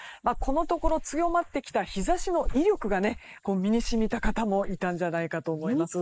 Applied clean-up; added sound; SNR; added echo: neural mask model Resemble Enhance denoiser.